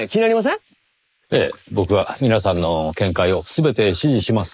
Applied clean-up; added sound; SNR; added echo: neural mask model Resemble Enhance denoiser.